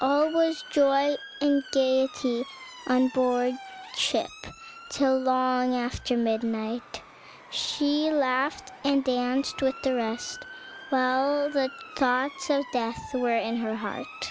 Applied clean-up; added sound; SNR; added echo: none; Motor vehicle (road) / Siren; 17 dB; none.